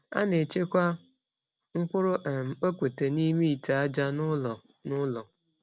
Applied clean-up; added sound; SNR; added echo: none; none; none; none.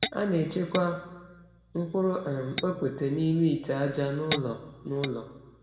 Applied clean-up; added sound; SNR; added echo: none; Tap / Glass; 11 dB; reverberation time 1.1 s.